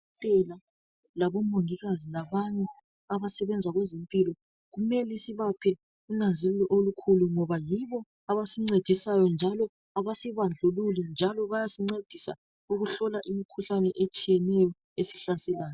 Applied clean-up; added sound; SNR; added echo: none; none; none; none.